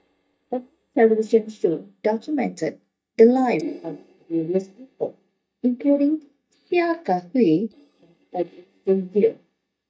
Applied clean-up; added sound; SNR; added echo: neural mask model DeepFilterNet 3.